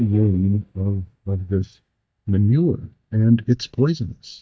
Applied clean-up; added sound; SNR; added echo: neural mask model DeepFilterNet 3.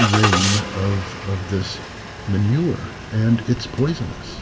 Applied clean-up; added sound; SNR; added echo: none; Engine starting; 5 dB; reverberation time 1.3 s.